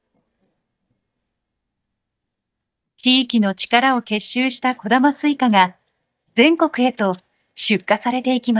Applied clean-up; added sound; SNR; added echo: neural mask model DeepFilterNet 3.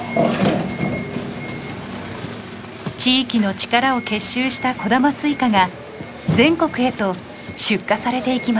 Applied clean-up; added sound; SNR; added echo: none; none; none; none.